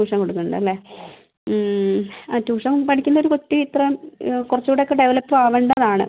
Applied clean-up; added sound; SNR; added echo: none; none; none; none.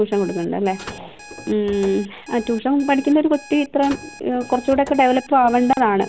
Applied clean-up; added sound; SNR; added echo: none; Alarm + Car; 19 dB; none.